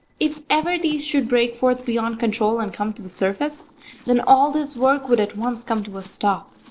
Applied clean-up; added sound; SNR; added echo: neural separator model SepFormer DNS4.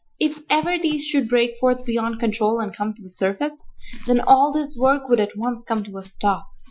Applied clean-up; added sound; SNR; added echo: classical method Wiener filter.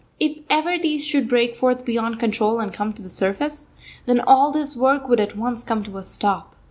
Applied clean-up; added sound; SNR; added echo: none; none; none; none.